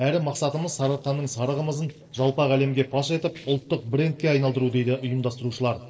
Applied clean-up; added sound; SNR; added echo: neural separator model SepFormer DNS4.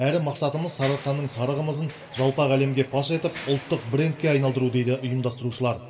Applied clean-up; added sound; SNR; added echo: none; Mechanisms; 19 dB; reverberation time 2.7 s.